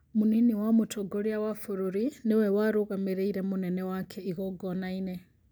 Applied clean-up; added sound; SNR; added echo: none; none; none; none.